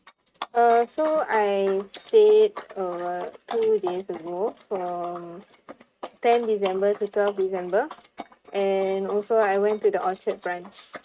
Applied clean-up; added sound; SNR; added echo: neural mask model RNNoise.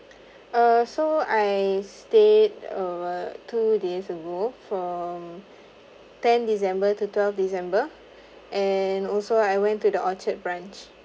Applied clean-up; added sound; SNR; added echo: none; none; none; none.